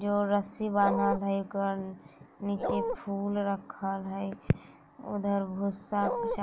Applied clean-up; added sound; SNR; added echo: none; Bark; 0 dB; none.